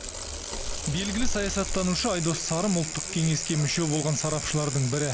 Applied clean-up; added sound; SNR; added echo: none; Bicycle; 4 dB; none.